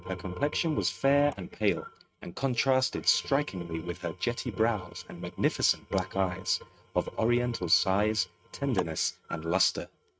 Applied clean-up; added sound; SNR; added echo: neural mask model RNNoise.